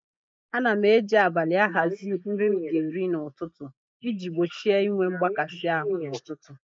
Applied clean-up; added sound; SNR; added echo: neural mask model Resemble Enhance denoiser.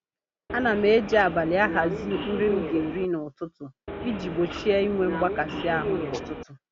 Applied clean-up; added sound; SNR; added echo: none; Subway, metro, underground; 6 dB; none.